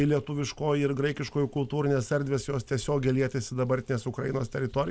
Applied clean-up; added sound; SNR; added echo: none; none; none; none.